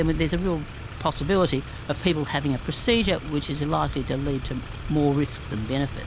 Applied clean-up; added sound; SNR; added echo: none; Rattle (instrument) + Motor vehicle (road); 8 dB; none.